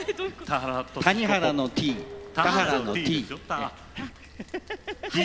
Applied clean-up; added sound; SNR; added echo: none; Dishes, pots, and pans + Rain; 19 dB; none.